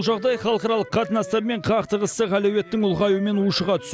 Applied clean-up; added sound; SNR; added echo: none; Wind instrument, woodwind instrument; 19 dB; none.